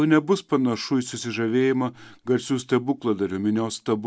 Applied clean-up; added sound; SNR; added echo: none; none; none; none.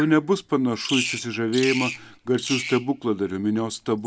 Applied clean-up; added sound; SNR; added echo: none; Bird vocalization, bird call, bird song; 10 dB; none.